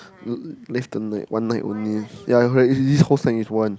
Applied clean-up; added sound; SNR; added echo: none; none; none; none.